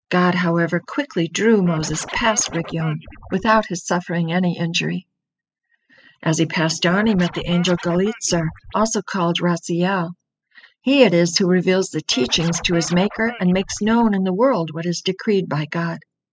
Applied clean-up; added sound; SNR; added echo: classical method spectral subtraction.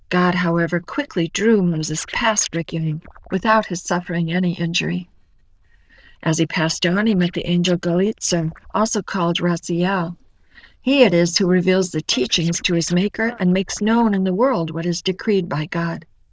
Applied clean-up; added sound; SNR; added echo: neural diffusion model UNIVERSE++.